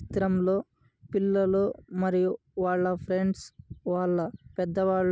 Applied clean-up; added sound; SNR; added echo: none; none; none; none.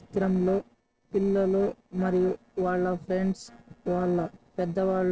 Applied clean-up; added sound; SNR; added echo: neural separator model SepFormer DNS4.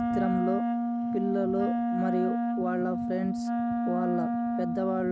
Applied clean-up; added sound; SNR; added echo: none; Wind instrument, woodwind instrument; -3 dB; none.